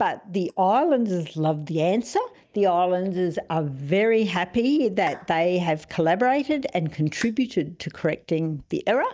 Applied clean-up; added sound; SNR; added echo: neural mask model DeepFilterNet 3.